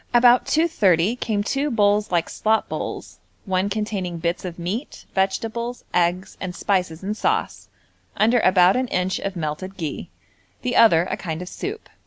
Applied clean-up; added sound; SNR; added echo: none; none; none; none.